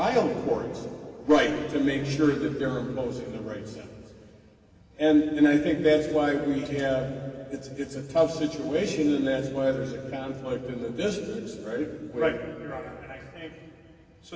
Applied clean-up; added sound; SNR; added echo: none; none; none; reverberation time 2.6 s.